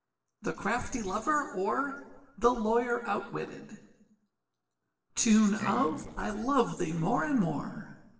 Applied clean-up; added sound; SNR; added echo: neural separator model SepFormer DNS4.